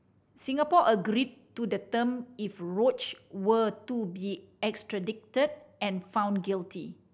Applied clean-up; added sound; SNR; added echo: none; none; none; none.